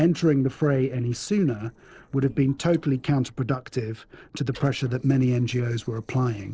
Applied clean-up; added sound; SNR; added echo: neural separator model SepFormer DNS4.